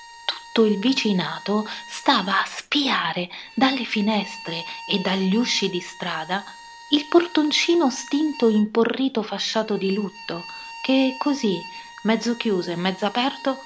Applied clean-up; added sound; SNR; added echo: none; Bowed string instrument; 18 dB; none.